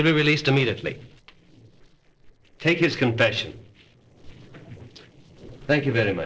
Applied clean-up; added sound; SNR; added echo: neural separator model SepFormer DNS4.